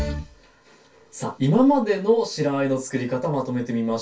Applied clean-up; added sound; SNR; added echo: none; none; none; reverberation time 0.2 s.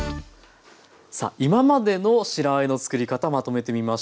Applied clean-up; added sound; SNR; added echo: none; none; none; none.